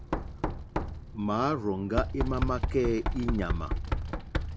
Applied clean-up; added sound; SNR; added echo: none; Knock; 0 dB; none.